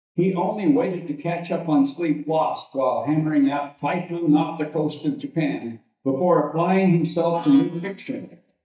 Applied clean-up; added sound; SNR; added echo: neural mask model DeepFilterNet 3.